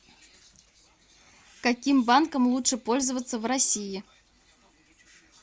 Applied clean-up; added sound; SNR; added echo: none; none; none; none.